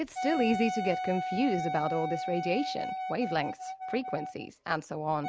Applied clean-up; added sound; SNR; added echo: none; Wind instrument, woodwind instrument; 4 dB; none.